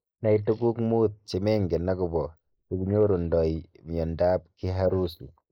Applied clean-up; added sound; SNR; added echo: neural mask model Resemble Enhance denoiser.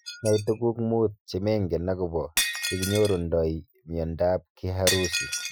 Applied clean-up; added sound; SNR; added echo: classical method Wiener filter.